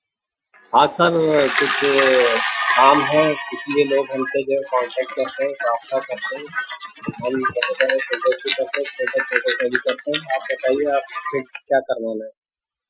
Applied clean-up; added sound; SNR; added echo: classical method Wiener filter.